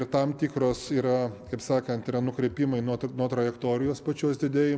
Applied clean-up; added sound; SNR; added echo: none; none; none; none.